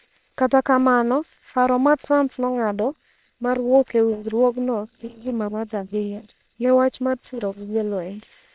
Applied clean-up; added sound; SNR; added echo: neural separator model SepFormer WHAM!.